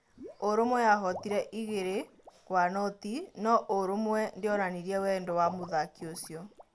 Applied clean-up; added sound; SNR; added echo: none; Water / Liquid; 20 dB; none.